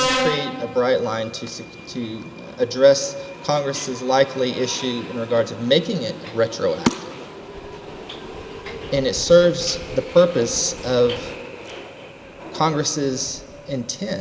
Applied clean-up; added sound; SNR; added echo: none; Subway, metro, underground; 11 dB; none.